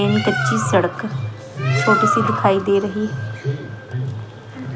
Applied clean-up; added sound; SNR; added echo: none; Bird; 5 dB; none.